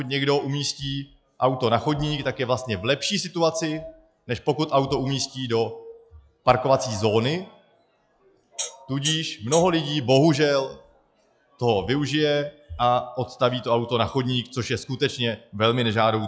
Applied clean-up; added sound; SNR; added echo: classical method log-MMSE.